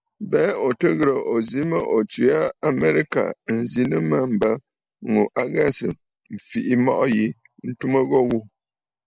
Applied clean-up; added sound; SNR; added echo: none; none; none; none.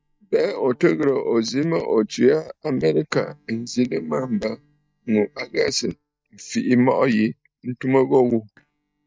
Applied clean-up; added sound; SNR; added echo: neural mask model DeepFilterNet 3.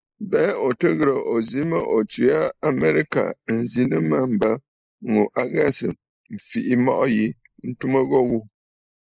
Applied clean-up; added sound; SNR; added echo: neural mask model Resemble Enhance denoiser.